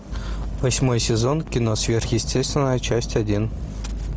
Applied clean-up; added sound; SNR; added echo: none; none; none; none.